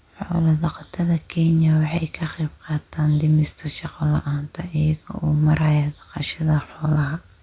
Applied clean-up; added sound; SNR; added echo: none; none; none; none.